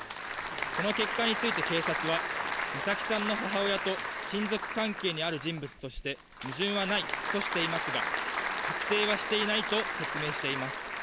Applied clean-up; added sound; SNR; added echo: none; Applause / Crowd; 1 dB; none.